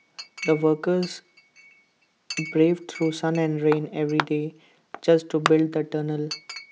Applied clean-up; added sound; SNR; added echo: none; Chink, clink; 12 dB; none.